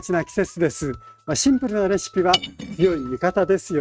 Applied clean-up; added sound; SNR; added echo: neural mask model RNNoise.